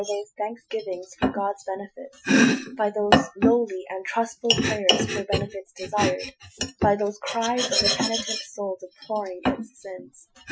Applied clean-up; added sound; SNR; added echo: classical method Wiener filter.